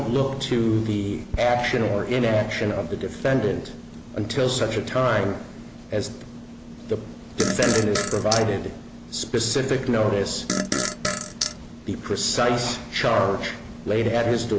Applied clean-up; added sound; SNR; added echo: none; Fart; 4 dB; none.